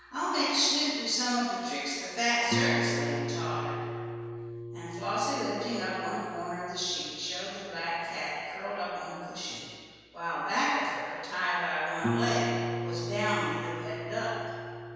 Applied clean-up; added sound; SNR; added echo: none; Guitar; 6 dB; reverberation time 1.9 s.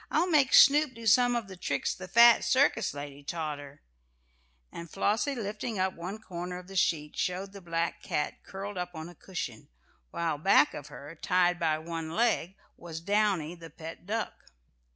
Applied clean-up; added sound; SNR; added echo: none; none; none; none.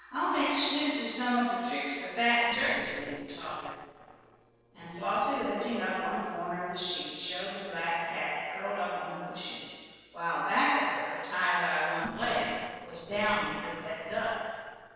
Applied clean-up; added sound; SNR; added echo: neural separator model SepFormer DNS4.